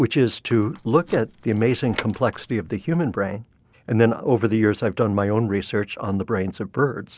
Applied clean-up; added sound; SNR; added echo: none; Door / Car; 17 dB; none.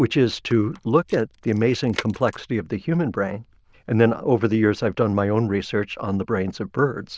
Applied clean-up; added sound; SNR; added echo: neural diffusion model UNIVERSE++.